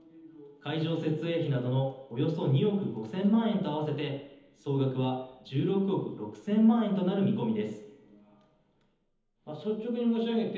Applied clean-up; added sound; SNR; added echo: none; none; none; reverberation time 1.3 s.